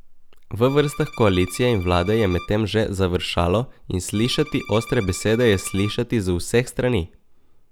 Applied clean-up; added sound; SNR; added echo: none; Bowed string instrument; 19 dB; none.